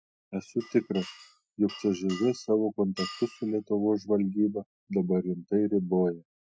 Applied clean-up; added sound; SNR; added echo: classical method Wiener filter.